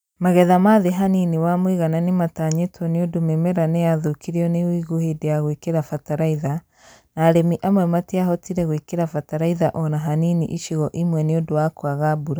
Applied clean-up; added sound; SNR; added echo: none; none; none; none.